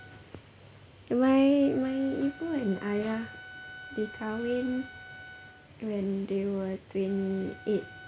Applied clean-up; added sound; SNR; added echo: none; Wind instrument, woodwind instrument; 19 dB; none.